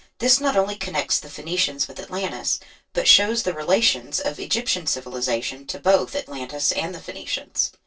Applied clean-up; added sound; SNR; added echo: none; none; none; reverberation time 0.1 s.